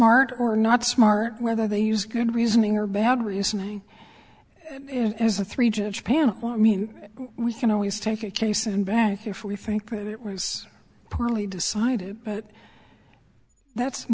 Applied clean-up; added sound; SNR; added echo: none; none; none; none.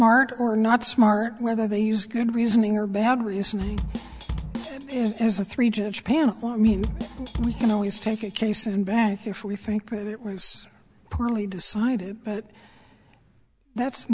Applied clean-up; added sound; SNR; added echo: none; Bass drum / Snare drum; 9 dB; none.